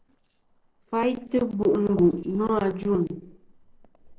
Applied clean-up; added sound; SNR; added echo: neural separator model SepFormer DNS4.